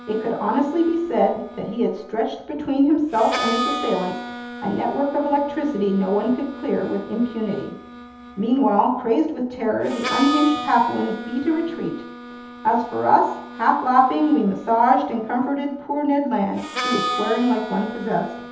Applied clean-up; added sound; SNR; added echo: none; Harmonica; 11 dB; reverberation time 0.8 s.